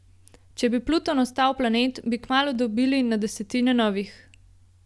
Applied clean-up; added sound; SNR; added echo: none; none; none; none.